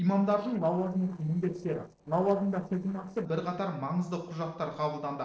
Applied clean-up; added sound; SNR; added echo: neural separator model SepFormer DNS4.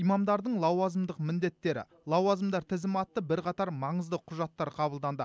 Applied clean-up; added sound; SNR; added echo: none; none; none; none.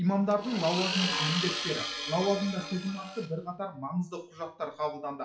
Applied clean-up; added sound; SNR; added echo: classical method WPE with log-MMSE.